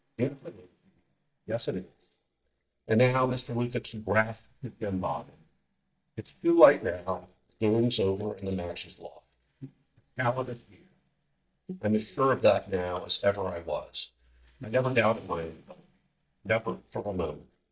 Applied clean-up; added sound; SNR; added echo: neural mask model DeepFilterNet 3.